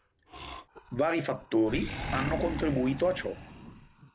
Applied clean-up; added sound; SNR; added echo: none; Animal; 8 dB; none.